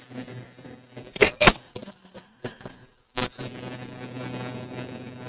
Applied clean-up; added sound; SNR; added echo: neural mask model RNNoise.